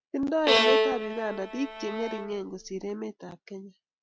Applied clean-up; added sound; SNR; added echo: none; Bowed string instrument; -4 dB; none.